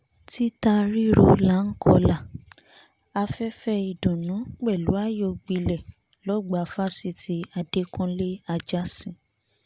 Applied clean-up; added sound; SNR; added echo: none; none; none; none.